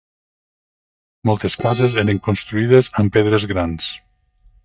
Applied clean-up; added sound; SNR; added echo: neural mask model DeepFilterNet 3.